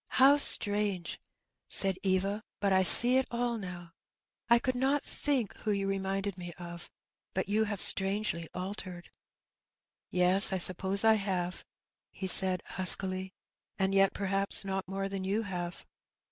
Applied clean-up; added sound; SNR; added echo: none; none; none; none.